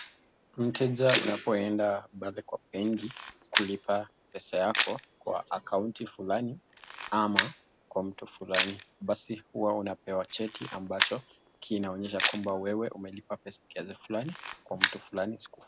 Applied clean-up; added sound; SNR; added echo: none; Camera; 2 dB; none.